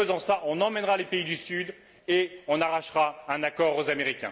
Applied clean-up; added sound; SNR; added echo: none; none; none; none.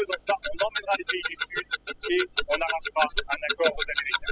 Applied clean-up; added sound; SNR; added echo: classical method spectral subtraction.